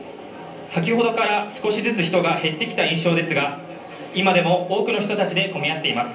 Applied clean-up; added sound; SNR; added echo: none; none; none; reverberation time 0.6 s.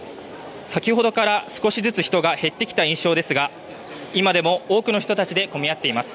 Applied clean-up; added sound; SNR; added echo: none; none; none; none.